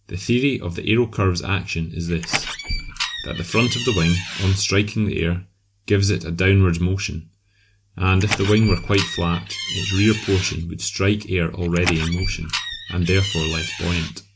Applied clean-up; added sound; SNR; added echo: none; Door; 7 dB; none.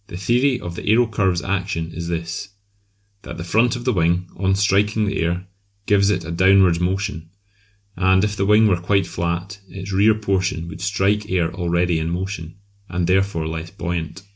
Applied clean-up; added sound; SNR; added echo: none; none; none; none.